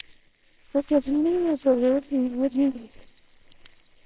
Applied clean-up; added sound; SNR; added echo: neural separator model SepFormer WHAMR!.